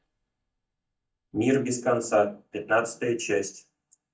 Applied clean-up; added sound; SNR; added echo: neural mask model DeepFilterNet 3.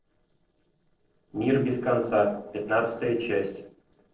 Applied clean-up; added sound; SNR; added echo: neural separator model SepFormer DNS4.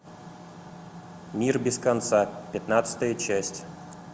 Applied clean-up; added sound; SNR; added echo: none; none; none; none.